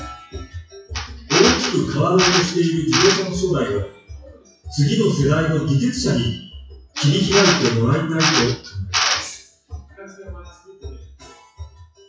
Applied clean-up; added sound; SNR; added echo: classical method WPE with log-MMSE.